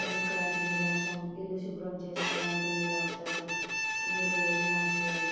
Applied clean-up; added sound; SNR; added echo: none; Bowed string instrument; -4 dB; reverberation time 1.1 s.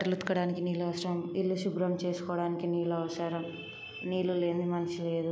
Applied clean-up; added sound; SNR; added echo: none; none; none; none.